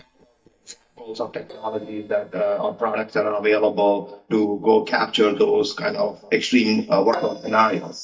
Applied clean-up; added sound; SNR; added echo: neural mask model DeepFilterNet 3.